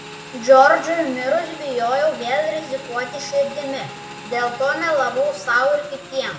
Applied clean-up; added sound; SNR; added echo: none; Motorcycle / Engine; 16 dB; reverberation time 1.0 s.